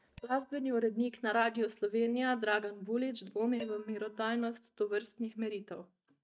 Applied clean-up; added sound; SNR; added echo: neural mask model DeepFilterNet 3.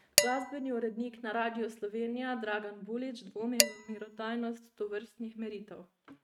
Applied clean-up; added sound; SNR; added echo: neural mask model RNNoise.